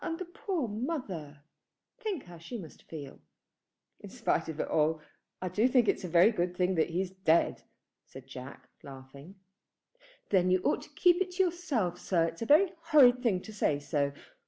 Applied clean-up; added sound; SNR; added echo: none; none; none; none.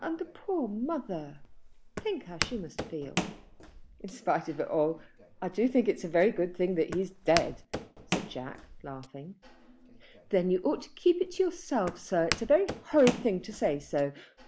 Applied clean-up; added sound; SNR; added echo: none; Walk, footsteps; 10 dB; none.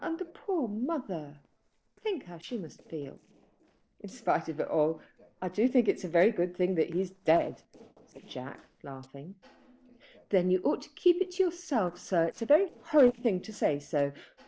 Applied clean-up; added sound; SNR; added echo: neural separator model SepFormer DNS4.